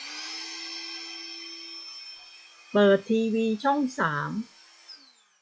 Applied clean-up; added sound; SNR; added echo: classical method log-MMSE.